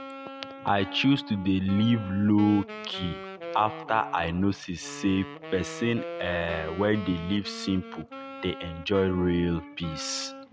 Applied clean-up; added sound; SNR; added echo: none; Wind instrument, woodwind instrument; 13 dB; none.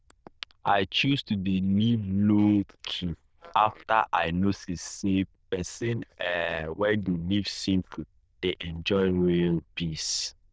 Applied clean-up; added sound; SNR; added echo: neural diffusion model UNIVERSE++.